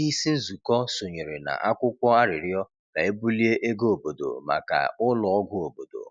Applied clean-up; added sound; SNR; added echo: none; none; none; none.